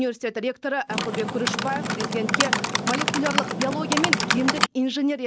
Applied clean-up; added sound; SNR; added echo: none; Typing; -2 dB; none.